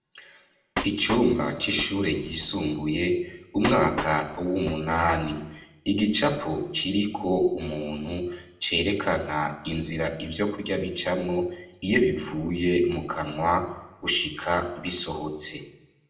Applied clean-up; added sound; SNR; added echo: none; Train; 11 dB; reverberation time 0.7 s.